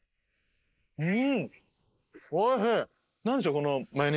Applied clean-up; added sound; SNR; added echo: neural mask model Resemble Enhance denoiser.